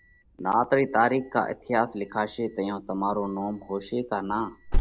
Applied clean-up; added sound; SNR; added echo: none; Alarm; 6 dB; none.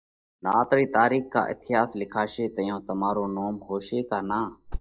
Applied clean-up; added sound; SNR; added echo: neural mask model DeepFilterNet 3.